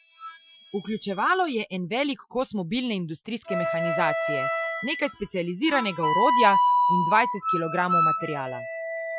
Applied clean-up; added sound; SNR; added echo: classical method Wiener filter.